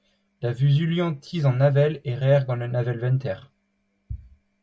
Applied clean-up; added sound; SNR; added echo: none; none; none; none.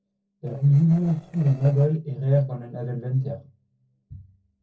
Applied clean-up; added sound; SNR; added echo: neural separator model SepFormer DNS4.